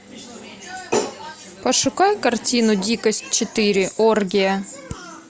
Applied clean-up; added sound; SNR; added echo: none; none; none; none.